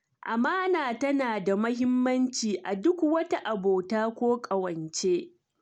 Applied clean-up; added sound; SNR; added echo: none; none; none; none.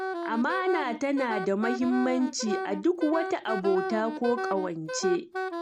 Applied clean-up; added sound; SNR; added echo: none; Wind instrument, woodwind instrument; 6 dB; none.